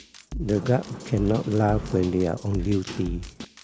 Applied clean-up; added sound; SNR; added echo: none; Sliding door + Drum kit; 10 dB; none.